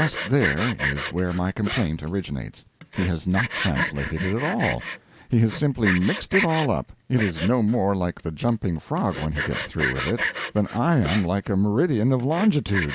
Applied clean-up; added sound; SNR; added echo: none; Sawing; 8 dB; none.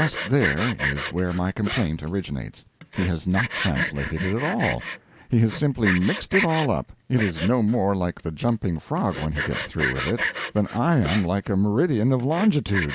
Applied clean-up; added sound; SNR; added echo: neural mask model Resemble Enhance denoiser.